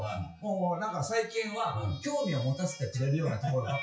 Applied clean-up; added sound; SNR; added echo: classical method WPE with log-MMSE.